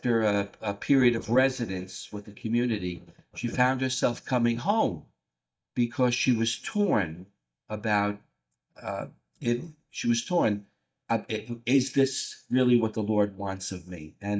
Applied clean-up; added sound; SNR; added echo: neural mask model DeepFilterNet 3.